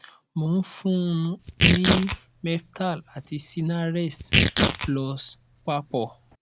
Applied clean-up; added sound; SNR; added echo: none; Tearing; -1 dB; none.